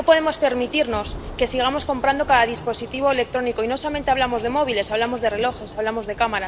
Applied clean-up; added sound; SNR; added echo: none; Thunder / Rain; 15 dB; none.